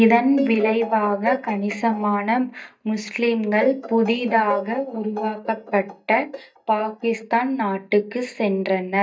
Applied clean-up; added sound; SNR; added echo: neural mask model DeepFilterNet 3.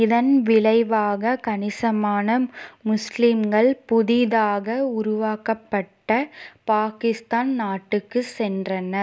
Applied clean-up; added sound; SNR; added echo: none; none; none; none.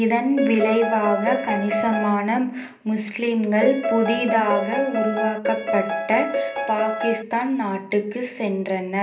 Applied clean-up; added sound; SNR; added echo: none; Piano; 2 dB; reverberation time 0.5 s.